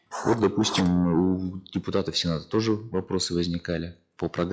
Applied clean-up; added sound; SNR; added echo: classical method log-MMSE.